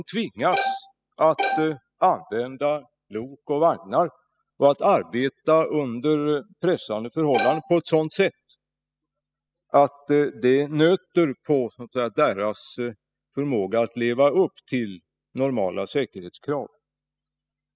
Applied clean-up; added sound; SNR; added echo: classical method spectral subtraction.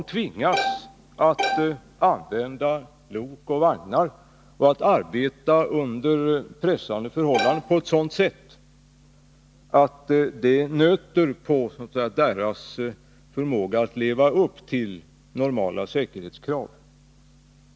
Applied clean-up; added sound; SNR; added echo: none; Bowed string instrument; 5 dB; none.